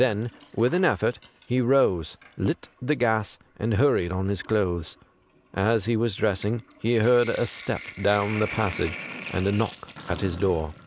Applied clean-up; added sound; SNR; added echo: none; Sink (filling or washing); 16 dB; none.